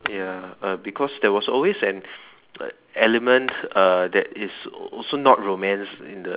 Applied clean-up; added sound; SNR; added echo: none; Shatter; 13 dB; none.